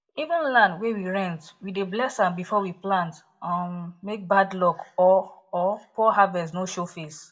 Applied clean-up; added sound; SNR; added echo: none; none; none; reverberation time 0.2 s.